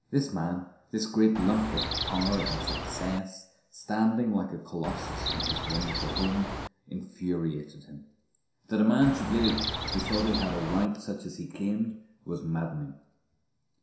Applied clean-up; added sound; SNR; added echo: none; Chirp, tweet; 3 dB; reverberation time 0.7 s.